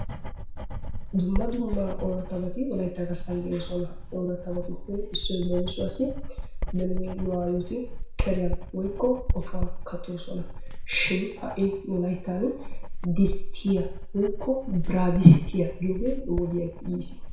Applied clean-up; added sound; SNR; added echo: none; Writing; 3 dB; reverberation time 0.6 s.